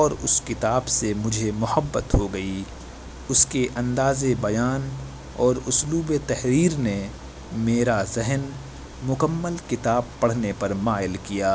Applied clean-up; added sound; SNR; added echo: none; none; none; none.